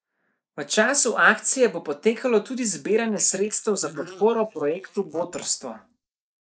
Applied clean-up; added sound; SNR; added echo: neural mask model Resemble Enhance denoiser.